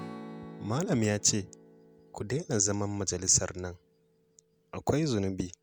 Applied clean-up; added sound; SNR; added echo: none; Strum; 19 dB; none.